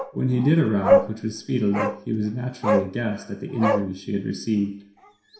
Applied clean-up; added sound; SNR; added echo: none; Bark; 2 dB; reverberation time 0.7 s.